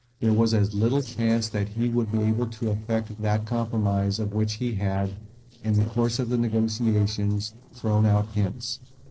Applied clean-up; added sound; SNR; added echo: neural separator model SepFormer DNS4.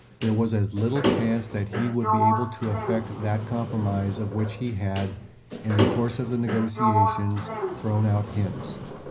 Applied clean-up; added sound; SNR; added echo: none; Sliding door; 3 dB; reverberation time 0.5 s.